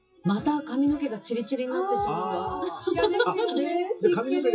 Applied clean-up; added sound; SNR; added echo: classical method WPE with log-MMSE.